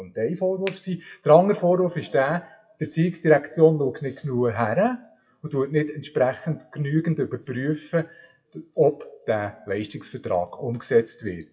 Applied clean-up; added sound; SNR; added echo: classical method WPE with log-MMSE.